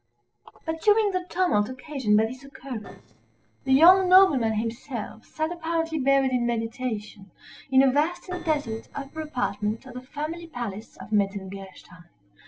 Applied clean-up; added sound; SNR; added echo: neural separator model SepFormer DNS4.